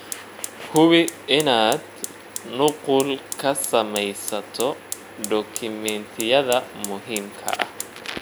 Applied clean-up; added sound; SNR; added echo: none; Fire; 14 dB; none.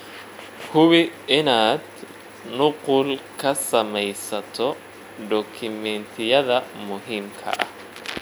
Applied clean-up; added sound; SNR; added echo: none; none; none; none.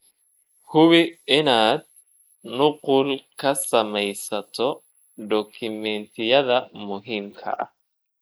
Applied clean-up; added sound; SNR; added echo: neural mask model Resemble Enhance denoiser.